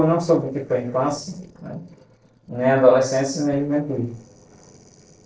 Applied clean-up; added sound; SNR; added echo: neural separator model SepFormer DNS4.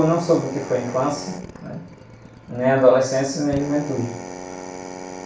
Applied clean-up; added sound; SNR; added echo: none; Drill; 13 dB; reverberation time 0.4 s.